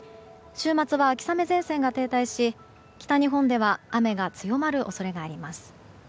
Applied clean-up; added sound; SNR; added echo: none; none; none; none.